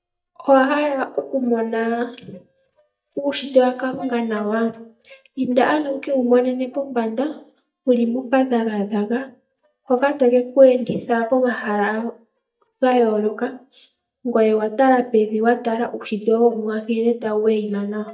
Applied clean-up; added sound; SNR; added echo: neural mask model DeepFilterNet 3.